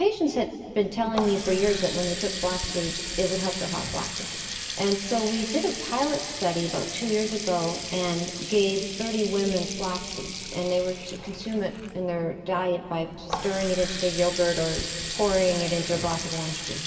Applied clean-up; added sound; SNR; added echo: none; Water tap, faucet; 7 dB; reverberation time 2.5 s.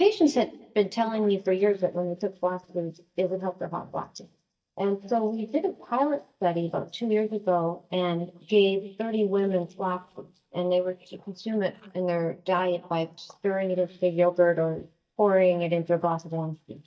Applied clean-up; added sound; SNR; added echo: neural mask model DeepFilterNet 3.